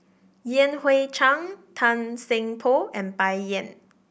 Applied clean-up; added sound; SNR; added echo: none; none; none; none.